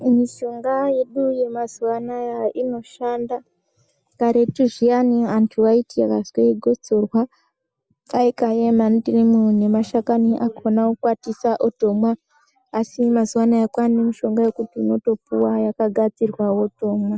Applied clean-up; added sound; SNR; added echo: none; none; none; none.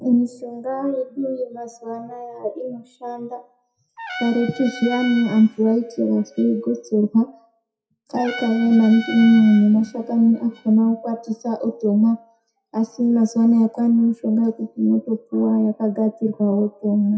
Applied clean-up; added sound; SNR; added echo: classical method WPE with log-MMSE.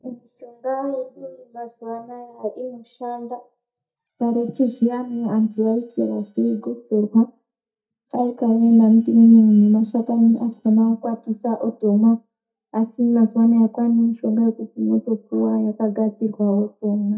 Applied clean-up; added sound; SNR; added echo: neural mask model DeepFilterNet 3.